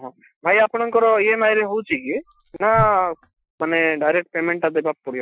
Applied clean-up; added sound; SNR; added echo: classical method Wiener filter.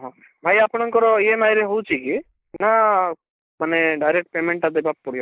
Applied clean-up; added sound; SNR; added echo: neural mask model Resemble Enhance denoiser.